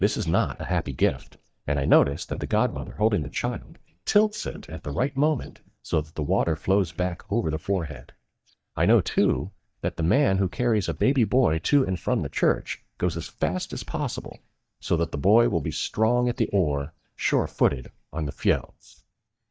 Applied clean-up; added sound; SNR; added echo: neural mask model DeepFilterNet 3.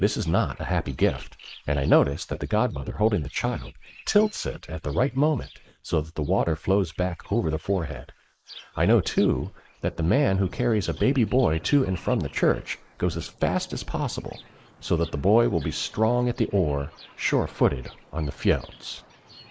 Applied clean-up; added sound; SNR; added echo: neural mask model Resemble Enhance denoiser.